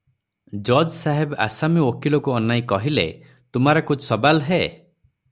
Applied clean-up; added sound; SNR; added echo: none; none; none; none.